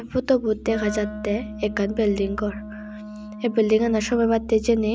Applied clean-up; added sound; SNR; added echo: none; Wind instrument, woodwind instrument; 13 dB; none.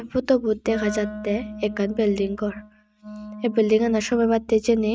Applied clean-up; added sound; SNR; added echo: neural mask model RNNoise.